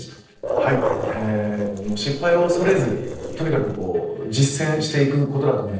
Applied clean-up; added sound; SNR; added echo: neural separator model SepFormer DNS4.